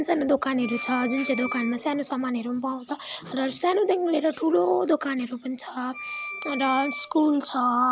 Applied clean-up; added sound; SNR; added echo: none; Wind instrument, woodwind instrument; 10 dB; none.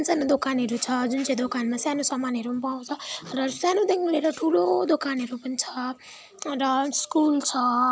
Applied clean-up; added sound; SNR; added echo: none; none; none; none.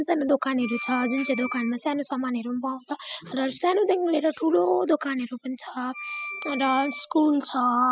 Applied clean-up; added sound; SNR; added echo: classical method spectral subtraction.